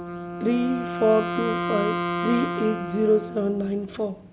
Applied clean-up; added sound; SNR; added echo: none; Wind instrument, woodwind instrument; 5 dB; none.